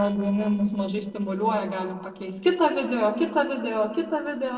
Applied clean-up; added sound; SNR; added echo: neural separator model SepFormer DNS4.